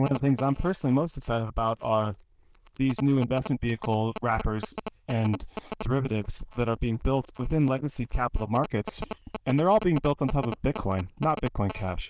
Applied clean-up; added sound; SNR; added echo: neural diffusion model UNIVERSE++.